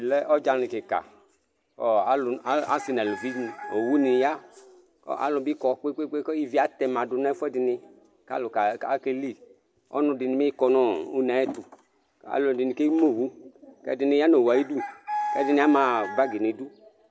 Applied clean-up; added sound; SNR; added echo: none; none; none; none.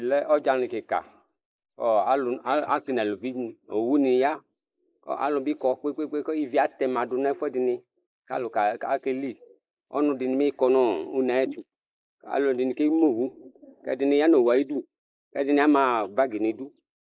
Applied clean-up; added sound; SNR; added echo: neural mask model Resemble Enhance denoiser.